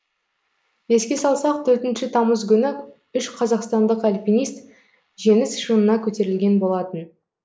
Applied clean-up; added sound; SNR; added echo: neural mask model Resemble Enhance denoiser.